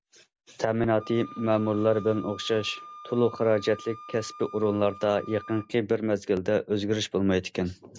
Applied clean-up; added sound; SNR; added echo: none; Wind instrument, woodwind instrument; 19 dB; none.